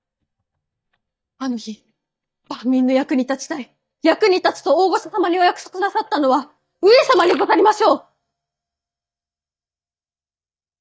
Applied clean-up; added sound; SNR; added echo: neural mask model DeepFilterNet 3.